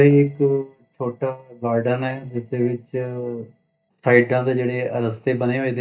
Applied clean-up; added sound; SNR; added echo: neural mask model DeepFilterNet 3.